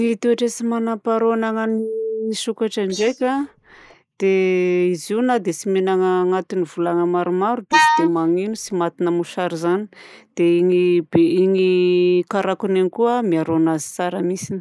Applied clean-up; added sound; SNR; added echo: neural mask model Resemble Enhance denoiser.